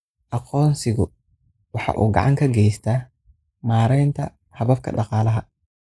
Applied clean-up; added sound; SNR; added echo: neural mask model Resemble Enhance denoiser.